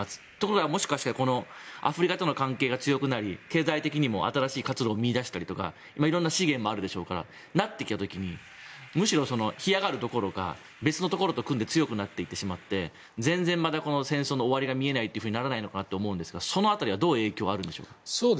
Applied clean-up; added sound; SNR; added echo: none; none; none; none.